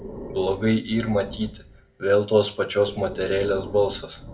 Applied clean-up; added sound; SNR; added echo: none; Breathing; 14 dB; reverberation time 0.3 s.